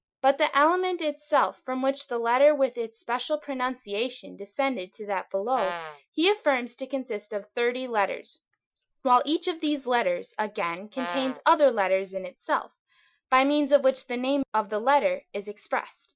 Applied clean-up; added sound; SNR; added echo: classical method Wiener filter.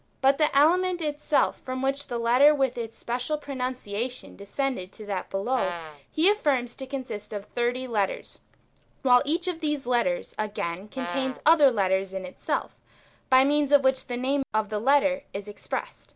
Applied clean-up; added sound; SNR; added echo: none; Brass instrument; 11 dB; none.